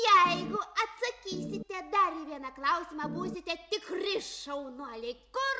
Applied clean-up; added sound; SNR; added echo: none; Organ; 6 dB; none.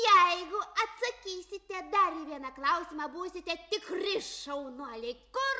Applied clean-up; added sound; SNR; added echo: none; none; none; none.